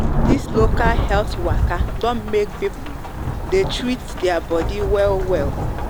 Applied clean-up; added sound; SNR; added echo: none; Rain / Thunderstorm; -1 dB; none.